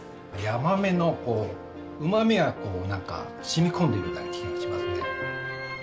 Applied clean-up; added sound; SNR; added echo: none; none; none; none.